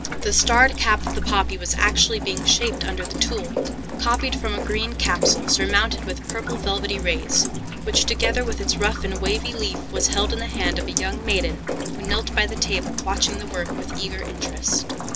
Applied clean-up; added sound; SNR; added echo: none; Rain; 5 dB; none.